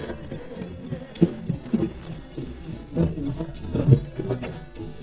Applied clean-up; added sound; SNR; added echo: neural mask model DeepFilterNet 3.